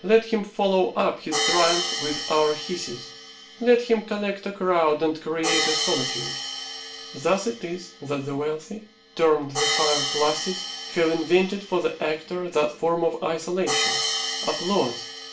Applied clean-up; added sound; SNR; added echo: none; Hi-hat; 6 dB; reverberation time 0.3 s.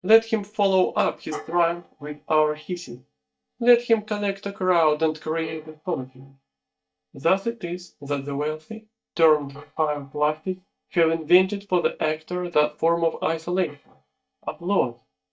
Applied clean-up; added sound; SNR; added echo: neural mask model DeepFilterNet 3.